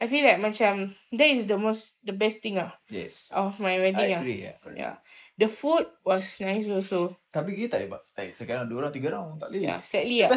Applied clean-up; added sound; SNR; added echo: neural mask model Resemble Enhance denoiser.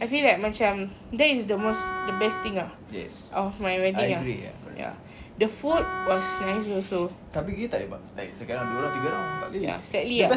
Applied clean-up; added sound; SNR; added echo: none; Wind instrument, woodwind instrument; 7 dB; none.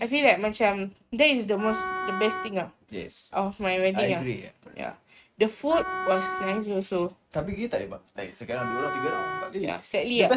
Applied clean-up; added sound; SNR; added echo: neural mask model RNNoise.